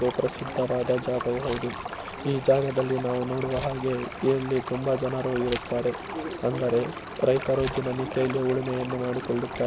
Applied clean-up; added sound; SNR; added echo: none; Stream + Keys jangling; 9 dB; none.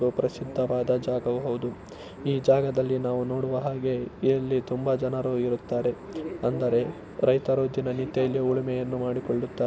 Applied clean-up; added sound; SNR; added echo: none; none; none; none.